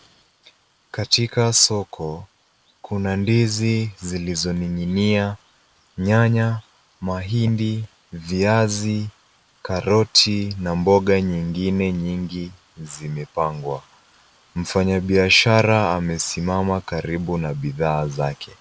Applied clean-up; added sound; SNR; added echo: none; none; none; none.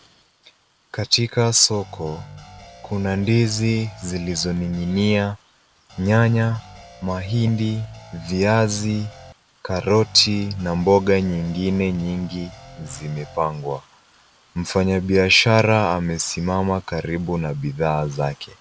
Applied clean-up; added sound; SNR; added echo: none; Guitar; 19 dB; none.